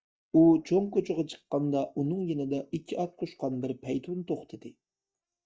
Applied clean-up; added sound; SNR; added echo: neural mask model DeepFilterNet 3.